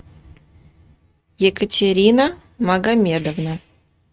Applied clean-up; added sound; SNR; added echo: neural mask model RNNoise.